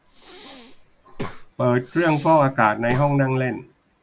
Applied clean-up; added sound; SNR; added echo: none; Breathing; 14 dB; none.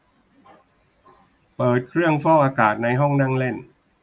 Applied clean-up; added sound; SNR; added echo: none; none; none; none.